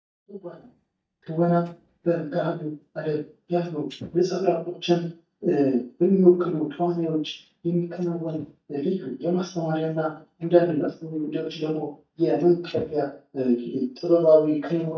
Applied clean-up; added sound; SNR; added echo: neural mask model DeepFilterNet 3.